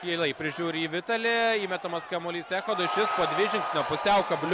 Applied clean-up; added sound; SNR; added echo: none; none; none; none.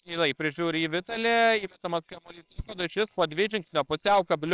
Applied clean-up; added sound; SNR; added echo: neural separator model SepFormer WHAMR!.